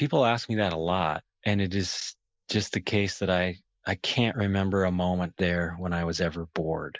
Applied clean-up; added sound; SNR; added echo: neural mask model Resemble Enhance denoiser.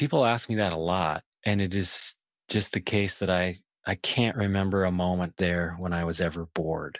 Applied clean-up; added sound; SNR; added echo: none; none; none; none.